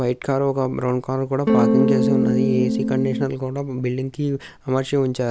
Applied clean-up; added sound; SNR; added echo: none; Electric guitar / Strum; -3 dB; none.